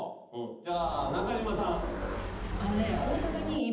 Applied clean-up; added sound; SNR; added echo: none; Motorcycle; 2 dB; reverberation time 0.8 s.